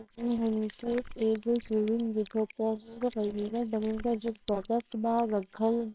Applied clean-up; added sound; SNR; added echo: neural separator model SepFormer WHAMR!.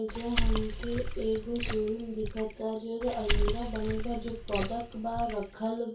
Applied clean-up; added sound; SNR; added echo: none; Water / Splash, splatter; 0 dB; reverberation time 0.3 s.